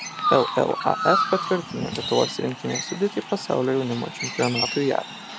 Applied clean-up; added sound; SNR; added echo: none; Chirp, tweet; 4 dB; none.